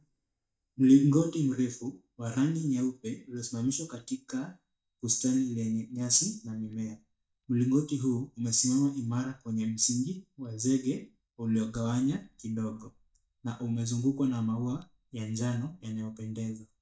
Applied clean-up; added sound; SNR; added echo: neural mask model DeepFilterNet 3.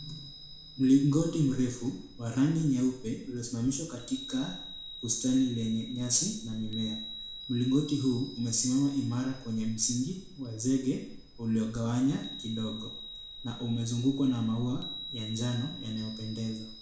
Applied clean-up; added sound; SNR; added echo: none; Chime; 14 dB; reverberation time 0.6 s.